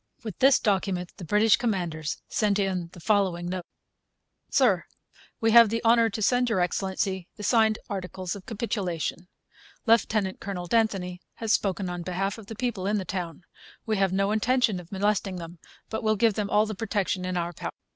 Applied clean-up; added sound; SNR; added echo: none; none; none; none.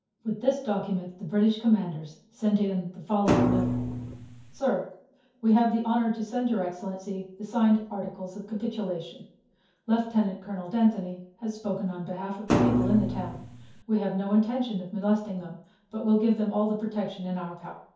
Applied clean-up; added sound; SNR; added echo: none; Thump, thud; -1 dB; reverberation time 0.6 s.